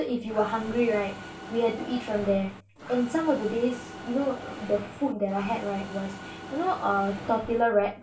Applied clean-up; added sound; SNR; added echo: none; Mechanisms; 13 dB; reverberation time 0.1 s.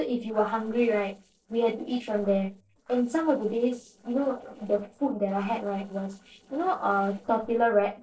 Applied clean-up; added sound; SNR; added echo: neural separator model SepFormer DNS4.